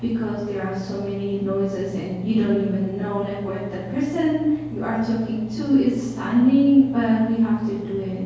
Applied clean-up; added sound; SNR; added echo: none; Engine; 16 dB; reverberation time 1.3 s.